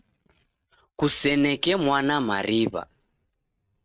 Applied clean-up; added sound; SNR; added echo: neural mask model RNNoise.